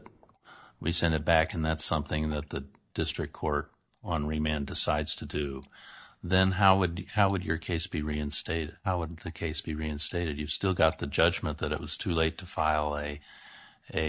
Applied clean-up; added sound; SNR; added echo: neural mask model DeepFilterNet 3.